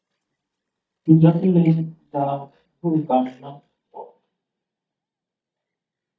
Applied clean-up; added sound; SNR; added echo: neural mask model DeepFilterNet 3.